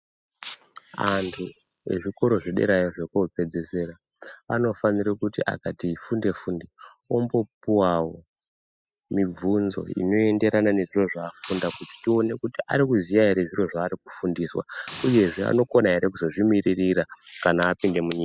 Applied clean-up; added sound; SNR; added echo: classical method spectral subtraction.